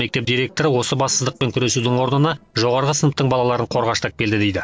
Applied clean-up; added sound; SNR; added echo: neural separator model SepFormer DNS4.